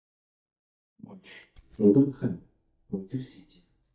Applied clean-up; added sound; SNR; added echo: neural mask model DeepFilterNet 3.